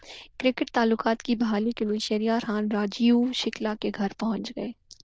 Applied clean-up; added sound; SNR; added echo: neural diffusion model UNIVERSE++.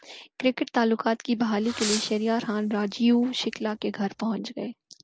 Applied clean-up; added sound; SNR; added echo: none; Fireworks; 12 dB; none.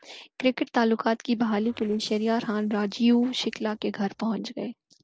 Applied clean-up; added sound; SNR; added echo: neural separator model SepFormer DNS4.